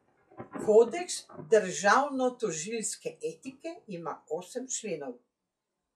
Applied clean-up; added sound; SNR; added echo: classical method log-MMSE.